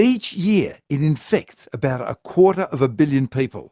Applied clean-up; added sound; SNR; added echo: none; none; none; none.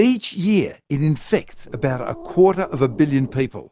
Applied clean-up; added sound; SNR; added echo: none; Growling; 18 dB; none.